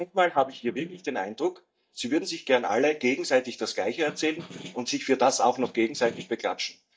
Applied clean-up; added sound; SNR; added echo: neural mask model DeepFilterNet 3.